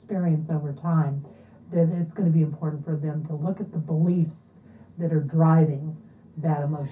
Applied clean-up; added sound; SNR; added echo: none; none; none; reverberation time 0.3 s.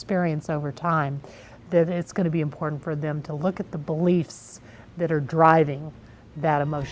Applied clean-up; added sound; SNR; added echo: none; none; none; none.